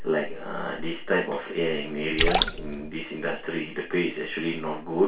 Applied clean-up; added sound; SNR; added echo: none; Splash, splatter; -2 dB; reverberation time 0.2 s.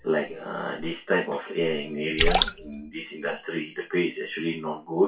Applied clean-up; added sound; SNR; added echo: classical method WPE with log-MMSE.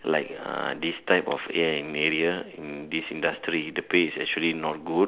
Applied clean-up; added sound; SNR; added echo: none; none; none; none.